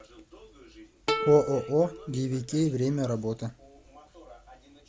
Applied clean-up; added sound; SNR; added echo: none; Plucked string instrument; 7 dB; none.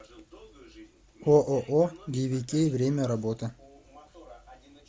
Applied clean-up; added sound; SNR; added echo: none; none; none; none.